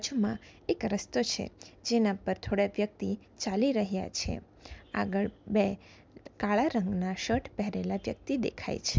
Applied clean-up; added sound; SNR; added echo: none; none; none; none.